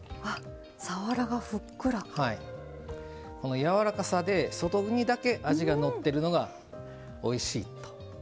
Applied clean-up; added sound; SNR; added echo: none; Bowed string instrument; 19 dB; none.